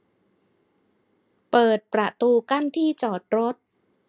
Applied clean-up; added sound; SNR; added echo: none; none; none; none.